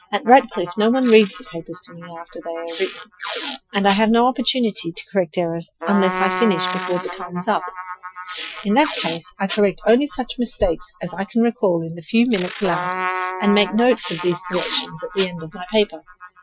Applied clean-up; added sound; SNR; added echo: classical method Wiener filter.